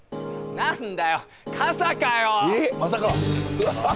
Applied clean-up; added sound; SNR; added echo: none; Keyboard (musical); 11 dB; none.